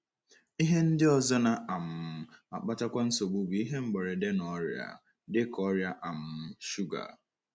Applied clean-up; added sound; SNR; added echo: none; none; none; none.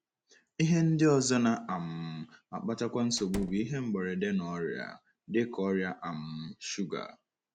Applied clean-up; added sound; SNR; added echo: none; Slam; 13 dB; none.